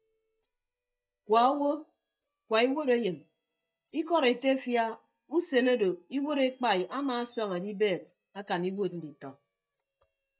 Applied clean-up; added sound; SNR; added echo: neural mask model DeepFilterNet 3.